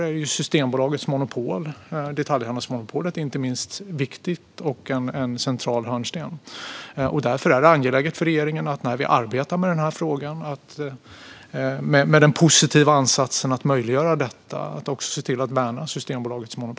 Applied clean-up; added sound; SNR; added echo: none; none; none; none.